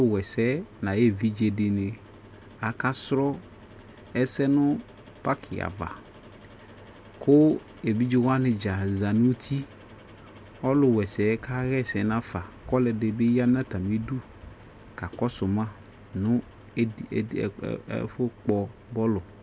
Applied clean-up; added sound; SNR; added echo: none; none; none; none.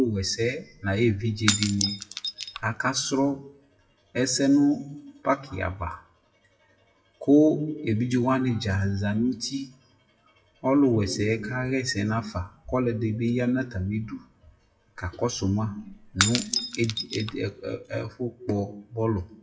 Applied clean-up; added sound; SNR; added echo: classical method WPE with log-MMSE.